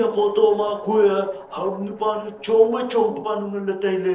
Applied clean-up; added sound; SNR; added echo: neural separator model SepFormer DNS4.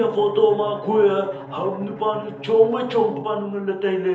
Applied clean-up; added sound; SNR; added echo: none; Bowed string instrument; 17 dB; reverberation time 0.8 s.